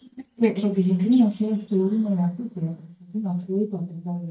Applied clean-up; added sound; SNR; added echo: neural mask model DeepFilterNet 3.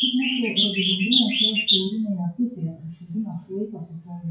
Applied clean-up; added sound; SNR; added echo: classical method WPE with log-MMSE.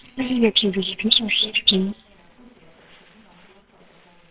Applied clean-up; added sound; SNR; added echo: neural separator model SepFormer WHAMR!.